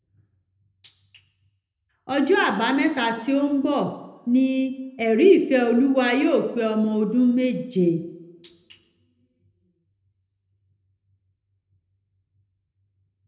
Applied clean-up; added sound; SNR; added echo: none; none; none; reverberation time 0.7 s.